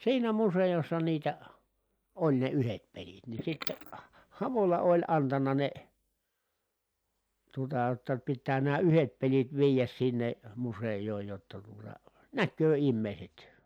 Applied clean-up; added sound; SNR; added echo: neural mask model Resemble Enhance denoiser.